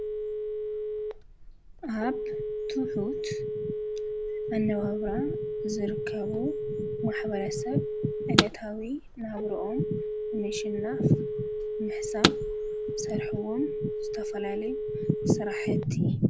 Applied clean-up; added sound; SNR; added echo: none; Car + Telephone; -1 dB; none.